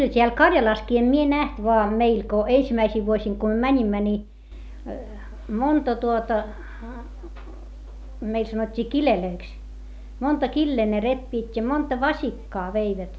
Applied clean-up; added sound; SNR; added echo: none; none; none; none.